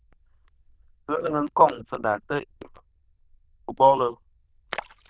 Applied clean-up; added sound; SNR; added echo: neural diffusion model UNIVERSE++.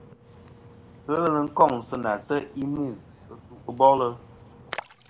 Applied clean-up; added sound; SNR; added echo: none; Splash, splatter; 19 dB; none.